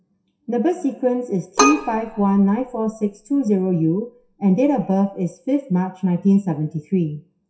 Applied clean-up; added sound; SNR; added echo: classical method WPE with log-MMSE.